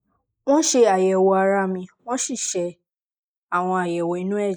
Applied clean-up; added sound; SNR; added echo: neural mask model Resemble Enhance denoiser.